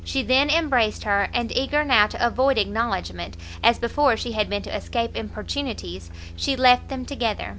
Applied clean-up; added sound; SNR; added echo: none; none; none; none.